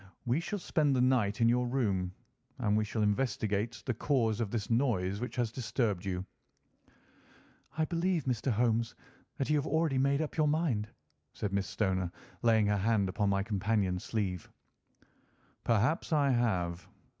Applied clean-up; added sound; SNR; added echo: none; none; none; none.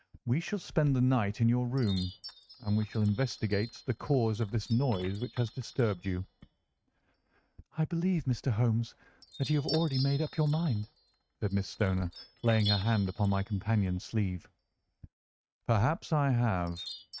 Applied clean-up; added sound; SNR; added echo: neural mask model RNNoise.